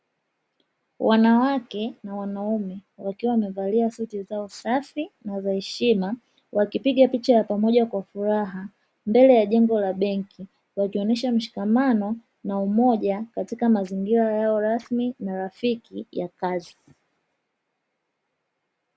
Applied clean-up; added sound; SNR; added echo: none; none; none; none.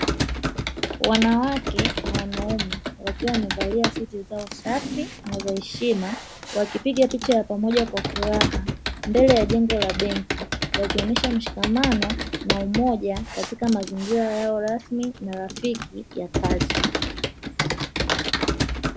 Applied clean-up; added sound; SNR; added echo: none; Computer keyboard; 2 dB; none.